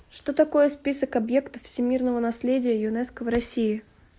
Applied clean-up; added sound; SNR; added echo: none; none; none; none.